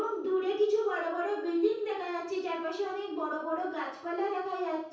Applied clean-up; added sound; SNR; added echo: none; none; none; reverberation time 0.6 s.